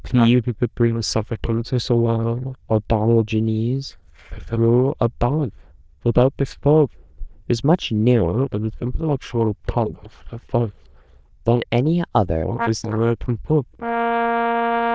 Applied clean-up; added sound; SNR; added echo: neural diffusion model UNIVERSE++.